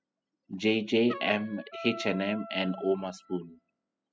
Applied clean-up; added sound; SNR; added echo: classical method spectral subtraction.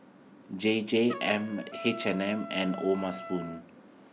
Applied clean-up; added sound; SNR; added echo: none; Trumpet; 13 dB; none.